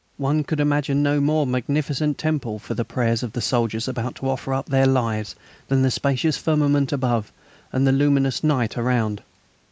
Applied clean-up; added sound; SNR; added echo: none; none; none; none.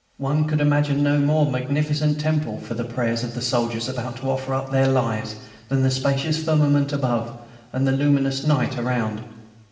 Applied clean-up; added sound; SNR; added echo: none; none; none; reverberation time 1.0 s.